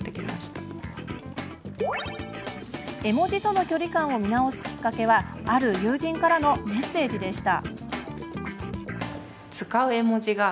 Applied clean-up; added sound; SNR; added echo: none; none; none; none.